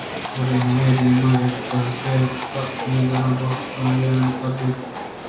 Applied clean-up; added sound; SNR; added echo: none; Livestock, farm animals, working animals; 9 dB; reverberation time 0.7 s.